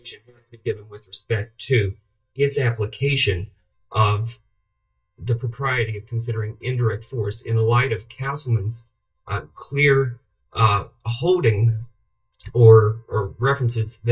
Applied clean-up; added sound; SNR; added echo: neural mask model DeepFilterNet 3.